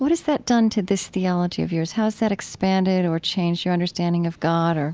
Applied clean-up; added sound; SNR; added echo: none; none; none; none.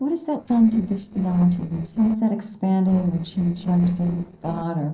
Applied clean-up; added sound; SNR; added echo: neural separator model SepFormer DNS4.